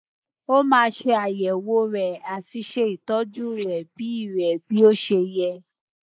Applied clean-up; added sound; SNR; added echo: neural mask model Resemble Enhance denoiser.